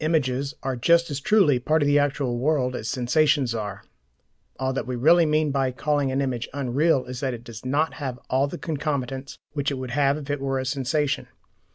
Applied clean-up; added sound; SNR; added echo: none; none; none; none.